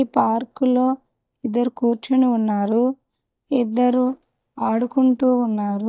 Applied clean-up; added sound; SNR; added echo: neural mask model DeepFilterNet 3.